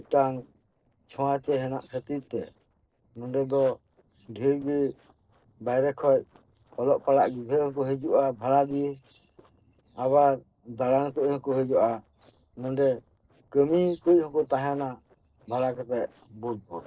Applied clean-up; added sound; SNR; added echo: neural separator model SepFormer DNS4.